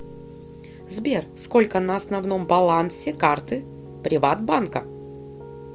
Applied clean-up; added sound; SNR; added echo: none; Piano; 16 dB; none.